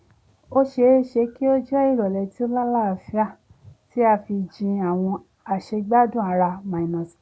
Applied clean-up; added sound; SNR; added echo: none; none; none; none.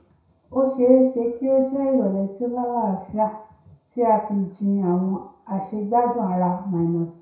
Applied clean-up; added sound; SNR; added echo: none; none; none; reverberation time 0.6 s.